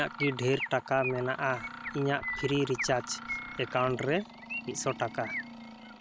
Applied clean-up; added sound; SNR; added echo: none; Chirp, tweet + Mechanisms; 8 dB; none.